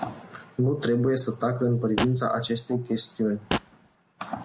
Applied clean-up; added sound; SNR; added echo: none; Fart; 8 dB; none.